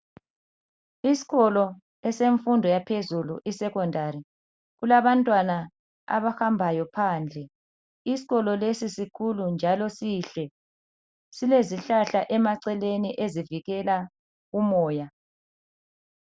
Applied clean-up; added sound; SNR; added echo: none; none; none; none.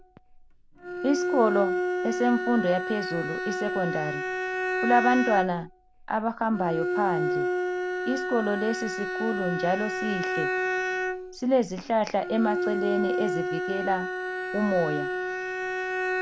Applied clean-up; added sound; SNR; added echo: none; Bowed string instrument; 1 dB; none.